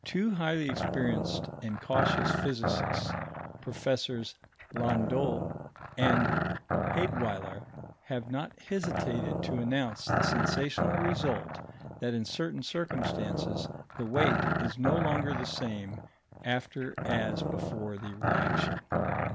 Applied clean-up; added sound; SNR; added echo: none; Growling; -1 dB; none.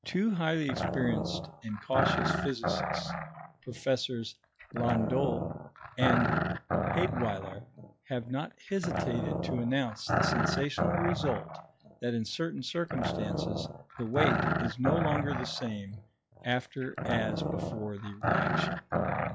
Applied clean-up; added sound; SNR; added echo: classical method log-MMSE.